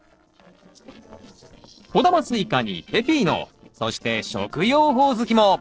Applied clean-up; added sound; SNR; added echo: neural separator model SepFormer DNS4.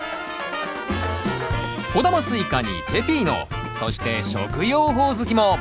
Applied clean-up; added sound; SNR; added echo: none; Trumpet; 12 dB; none.